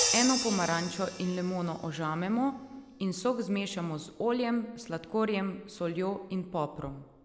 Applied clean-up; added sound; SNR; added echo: none; Crash cymbal; 7 dB; none.